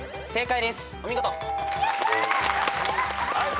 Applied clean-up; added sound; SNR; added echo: none; Wind instrument, woodwind instrument; 10 dB; none.